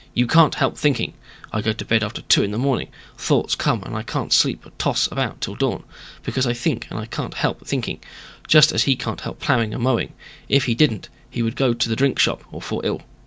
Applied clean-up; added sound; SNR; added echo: none; none; none; none.